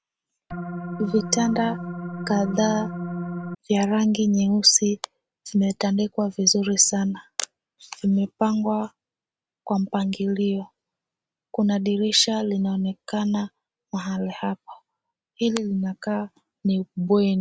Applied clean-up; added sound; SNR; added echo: none; Organ; 7 dB; none.